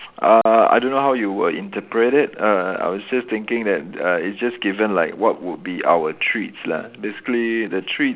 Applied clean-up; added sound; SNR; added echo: none; none; none; none.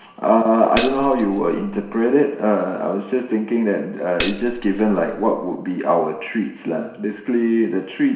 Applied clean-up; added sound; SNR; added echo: none; Tambourine; 12 dB; reverberation time 0.7 s.